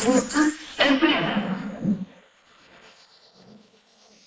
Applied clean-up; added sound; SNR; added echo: neural mask model Resemble Enhance denoiser.